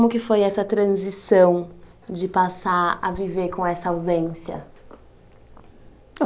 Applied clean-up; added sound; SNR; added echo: none; none; none; none.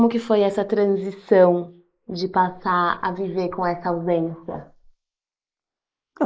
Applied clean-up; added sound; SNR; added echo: neural mask model Resemble Enhance denoiser.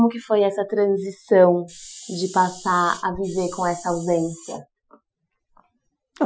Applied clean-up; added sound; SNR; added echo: classical method Wiener filter.